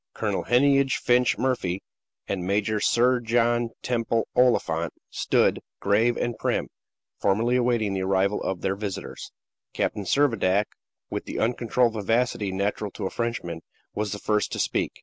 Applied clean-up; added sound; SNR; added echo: none; none; none; none.